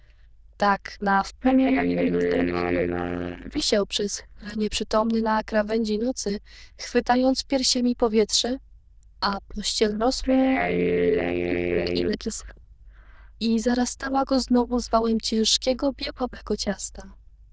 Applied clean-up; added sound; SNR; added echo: neural diffusion model UNIVERSE++.